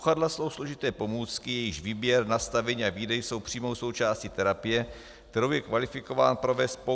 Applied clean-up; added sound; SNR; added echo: none; none; none; none.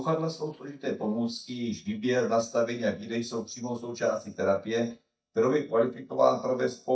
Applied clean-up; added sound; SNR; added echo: neural mask model DeepFilterNet 3.